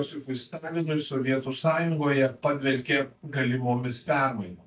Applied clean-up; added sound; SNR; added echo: neural mask model DeepFilterNet 3.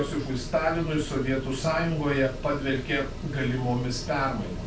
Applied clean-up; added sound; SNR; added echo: none; Mechanical fan; 8 dB; reverberation time 0.3 s.